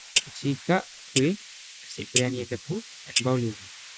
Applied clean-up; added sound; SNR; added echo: neural mask model Resemble Enhance denoiser.